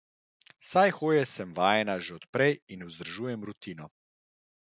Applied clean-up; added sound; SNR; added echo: none; none; none; none.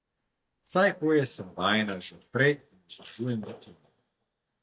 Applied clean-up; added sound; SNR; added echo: neural mask model DeepFilterNet 3.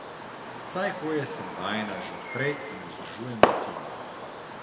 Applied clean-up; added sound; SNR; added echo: none; Fireworks; -3 dB; reverberation time 1.5 s.